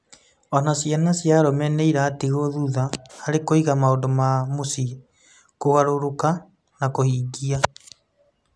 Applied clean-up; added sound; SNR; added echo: none; none; none; none.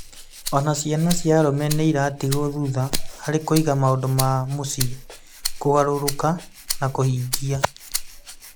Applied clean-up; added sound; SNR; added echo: none; Rattle (instrument); 8 dB; none.